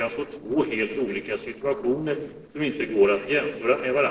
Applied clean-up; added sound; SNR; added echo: neural separator model SepFormer DNS4.